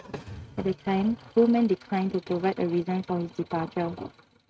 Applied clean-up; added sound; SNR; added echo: neural mask model RNNoise.